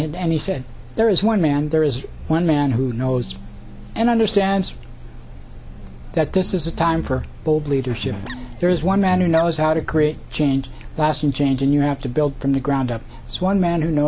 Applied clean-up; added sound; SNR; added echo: none; Guitar; 12 dB; none.